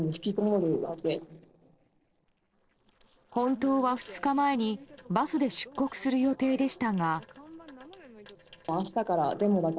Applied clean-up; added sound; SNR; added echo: neural separator model SepFormer DNS4.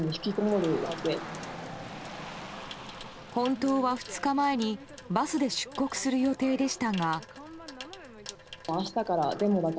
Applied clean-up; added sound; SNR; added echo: none; Sink (filling or washing) / Water tap, faucet + Rain / Dog; 13 dB; none.